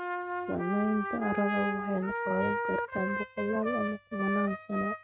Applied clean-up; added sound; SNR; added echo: neural mask model RNNoise.